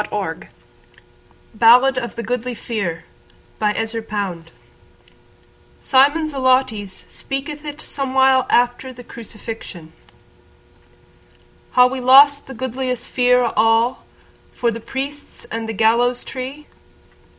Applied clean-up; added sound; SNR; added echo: none; none; none; none.